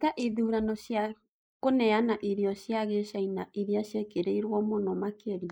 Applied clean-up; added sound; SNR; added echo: neural mask model Resemble Enhance denoiser.